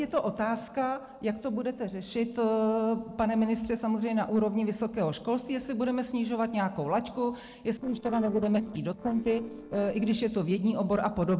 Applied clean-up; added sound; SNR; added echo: neural separator model SepFormer DNS4.